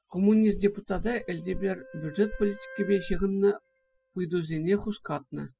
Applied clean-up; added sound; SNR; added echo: classical method spectral subtraction.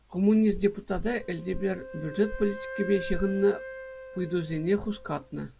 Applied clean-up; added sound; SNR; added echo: none; Wind instrument, woodwind instrument; 14 dB; none.